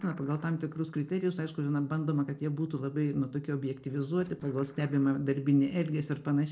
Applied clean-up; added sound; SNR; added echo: neural separator model SepFormer DNS4.